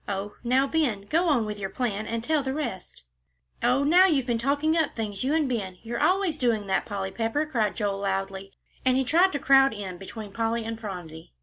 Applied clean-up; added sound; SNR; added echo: none; none; none; none.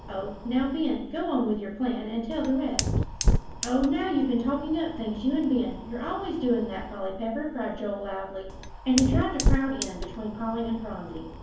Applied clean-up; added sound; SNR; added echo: none; Fire; 3 dB; reverberation time 0.7 s.